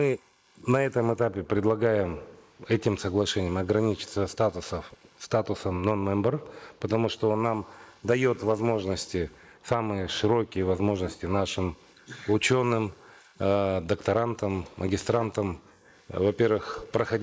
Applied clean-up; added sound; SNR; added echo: neural mask model Resemble Enhance denoiser.